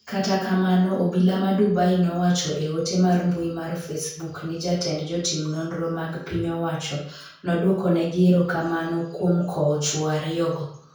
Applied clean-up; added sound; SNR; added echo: none; none; none; reverberation time 0.5 s.